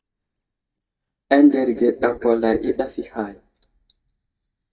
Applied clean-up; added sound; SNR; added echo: neural mask model DeepFilterNet 3.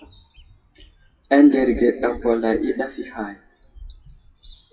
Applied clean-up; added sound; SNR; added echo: classical method WPE with log-MMSE.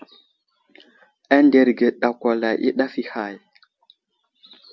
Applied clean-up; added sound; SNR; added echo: none; none; none; none.